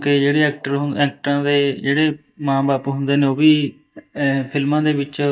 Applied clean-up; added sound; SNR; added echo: neural mask model DeepFilterNet 3.